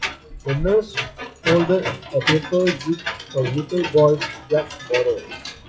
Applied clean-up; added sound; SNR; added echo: classical method WPE with log-MMSE.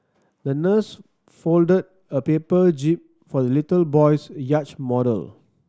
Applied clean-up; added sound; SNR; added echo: none; none; none; none.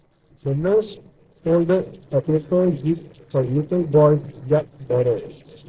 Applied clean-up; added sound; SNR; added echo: neural separator model SepFormer DNS4.